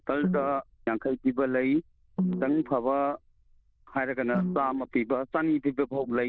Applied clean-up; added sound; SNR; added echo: neural diffusion model UNIVERSE++.